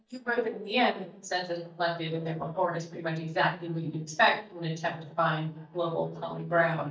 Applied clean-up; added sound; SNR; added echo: neural mask model DeepFilterNet 3.